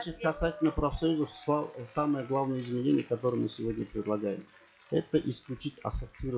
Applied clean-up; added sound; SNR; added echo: classical method WPE with log-MMSE.